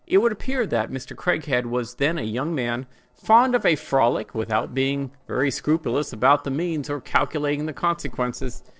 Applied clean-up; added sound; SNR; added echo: neural separator model SepFormer DNS4.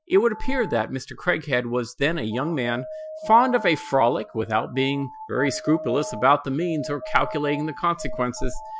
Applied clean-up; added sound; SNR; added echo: classical method Wiener filter.